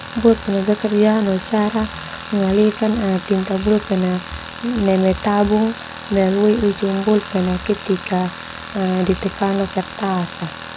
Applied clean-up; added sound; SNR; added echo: none; Tools; 14 dB; none.